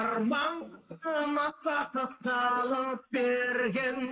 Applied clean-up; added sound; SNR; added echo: neural mask model Resemble Enhance denoiser.